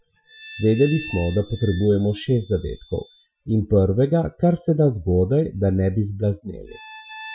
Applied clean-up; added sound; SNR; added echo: classical method Wiener filter.